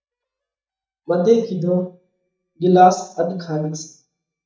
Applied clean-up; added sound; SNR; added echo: neural mask model DeepFilterNet 3.